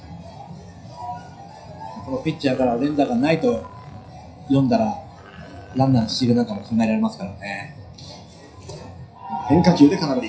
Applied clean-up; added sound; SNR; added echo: classical method WPE with log-MMSE.